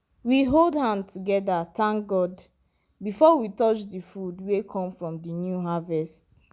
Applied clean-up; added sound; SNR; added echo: none; none; none; none.